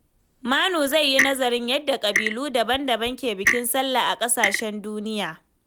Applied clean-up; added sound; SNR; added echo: none; Clock; 4 dB; none.